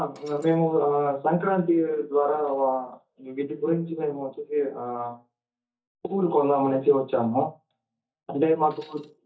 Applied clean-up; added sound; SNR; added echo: neural mask model DeepFilterNet 3.